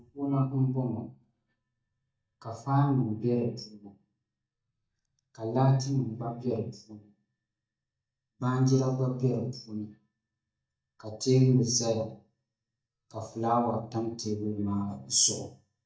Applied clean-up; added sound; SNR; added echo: neural mask model DeepFilterNet 3.